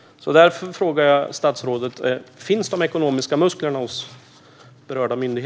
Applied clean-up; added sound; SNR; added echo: none; none; none; none.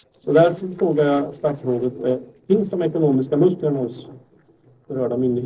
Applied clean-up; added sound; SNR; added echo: neural separator model SepFormer DNS4.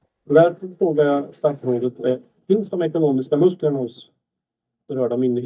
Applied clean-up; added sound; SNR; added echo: neural mask model DeepFilterNet 3.